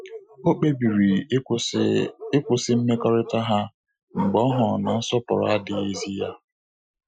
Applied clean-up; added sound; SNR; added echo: classical method Wiener filter.